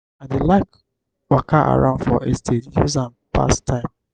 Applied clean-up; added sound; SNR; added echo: none; none; none; none.